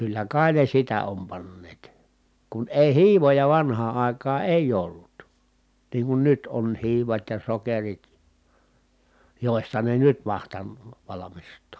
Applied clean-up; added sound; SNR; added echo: none; none; none; none.